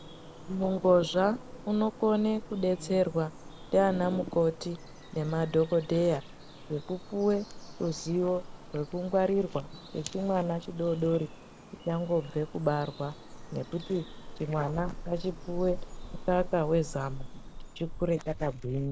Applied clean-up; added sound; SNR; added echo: none; Bird vocalization, bird call, bird song; 13 dB; none.